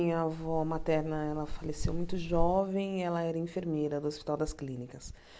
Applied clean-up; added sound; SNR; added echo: none; Wind; 3 dB; none.